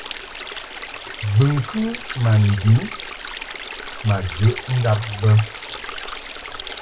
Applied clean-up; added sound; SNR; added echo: none; Stream; 11 dB; reverberation time 0.1 s.